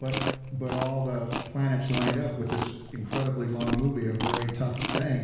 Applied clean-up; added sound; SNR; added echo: none; Chewing, mastication; 5 dB; reverberation time 1.1 s.